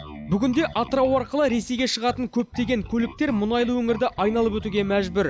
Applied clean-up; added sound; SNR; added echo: none; Bass guitar; 16 dB; none.